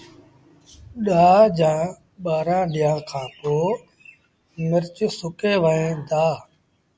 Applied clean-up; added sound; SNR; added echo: none; none; none; none.